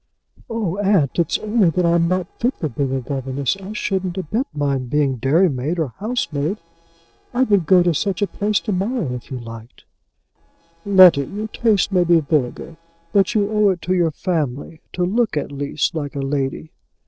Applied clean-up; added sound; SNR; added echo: neural separator model SepFormer DNS4.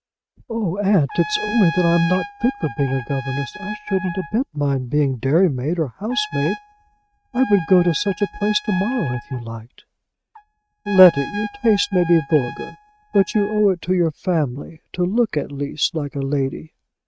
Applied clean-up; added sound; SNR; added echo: neural mask model RNNoise.